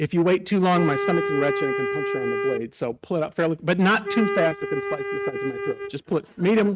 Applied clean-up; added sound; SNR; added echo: neural mask model RNNoise.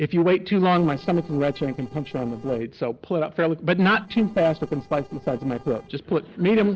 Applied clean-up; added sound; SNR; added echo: neural separator model SepFormer DNS4.